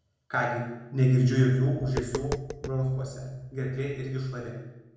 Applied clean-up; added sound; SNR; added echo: none; Tap; 12 dB; reverberation time 0.9 s.